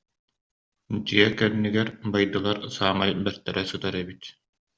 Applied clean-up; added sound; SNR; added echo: none; none; none; none.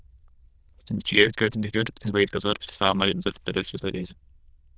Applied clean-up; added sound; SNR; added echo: neural diffusion model UNIVERSE++.